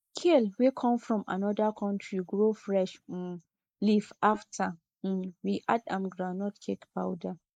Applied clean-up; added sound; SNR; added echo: neural mask model Resemble Enhance denoiser.